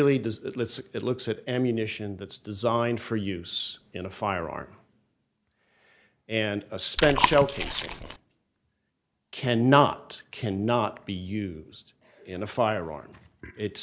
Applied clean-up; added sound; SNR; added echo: none; Chewing, mastication; 0 dB; none.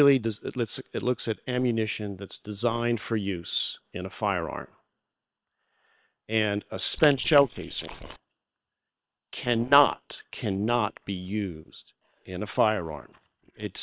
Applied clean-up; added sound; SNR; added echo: neural separator model SepFormer WHAM!.